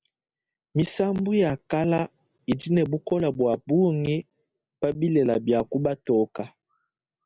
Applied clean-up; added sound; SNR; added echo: none; none; none; none.